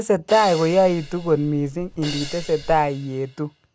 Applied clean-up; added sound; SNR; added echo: none; Crash cymbal + Wind; 14 dB; none.